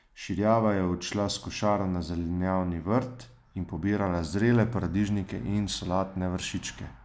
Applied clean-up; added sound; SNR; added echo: none; none; none; none.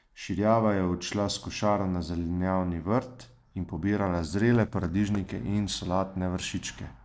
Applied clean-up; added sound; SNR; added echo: neural separator model SepFormer DNS4.